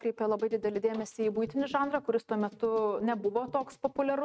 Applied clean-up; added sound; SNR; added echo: neural mask model RNNoise.